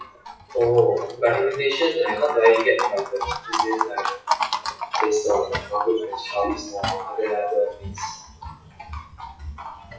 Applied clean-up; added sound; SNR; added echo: classical method WPE with log-MMSE.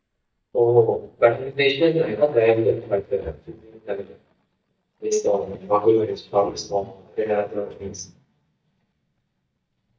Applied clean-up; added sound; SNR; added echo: neural mask model DeepFilterNet 3.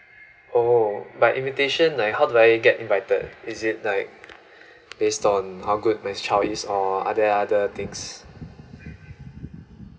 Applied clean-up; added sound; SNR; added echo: none; none; none; none.